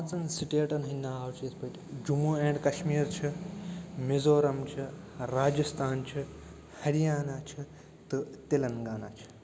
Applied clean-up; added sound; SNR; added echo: none; none; none; none.